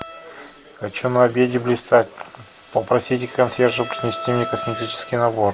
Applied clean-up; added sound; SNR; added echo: none; Bowed string instrument; 15 dB; none.